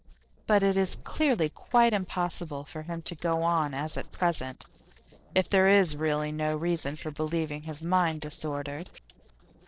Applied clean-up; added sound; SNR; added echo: neural separator model SepFormer DNS4.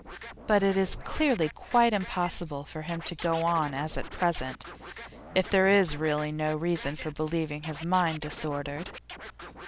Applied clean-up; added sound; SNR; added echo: none; Scratching (performance technique); 16 dB; none.